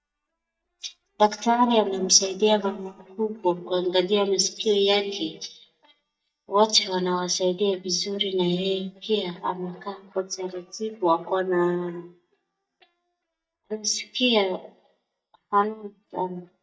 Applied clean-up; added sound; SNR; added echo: neural mask model DeepFilterNet 3.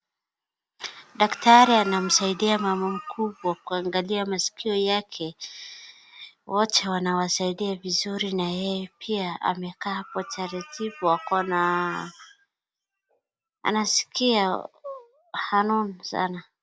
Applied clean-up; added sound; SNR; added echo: none; none; none; none.